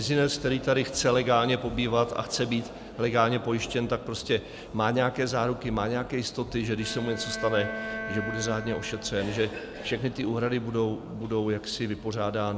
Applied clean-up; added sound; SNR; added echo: none; Bowed string instrument; 10 dB; none.